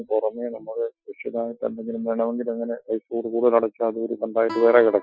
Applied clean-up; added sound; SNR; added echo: classical method Wiener filter.